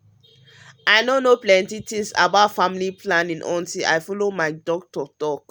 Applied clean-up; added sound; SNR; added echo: none; none; none; none.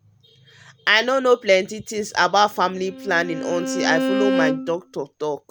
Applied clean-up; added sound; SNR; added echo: none; Bowed string instrument; 4 dB; none.